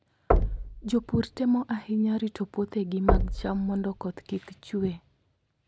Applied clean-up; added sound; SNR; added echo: none; Knock; 1 dB; none.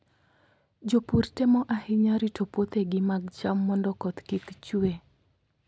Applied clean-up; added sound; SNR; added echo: none; none; none; none.